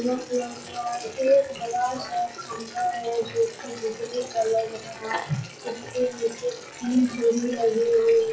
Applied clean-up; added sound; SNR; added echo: classical method WPE with log-MMSE.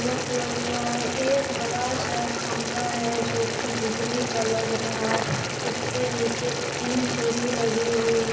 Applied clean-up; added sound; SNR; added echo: none; Boiling; 1 dB; reverberation time 1.2 s.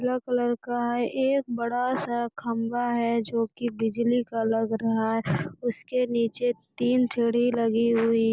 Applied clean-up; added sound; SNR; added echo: none; none; none; none.